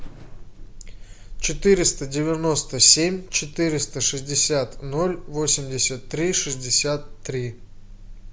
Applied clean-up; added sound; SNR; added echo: none; Alarm; 12 dB; none.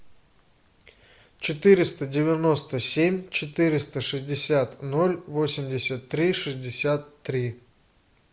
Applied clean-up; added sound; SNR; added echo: none; none; none; none.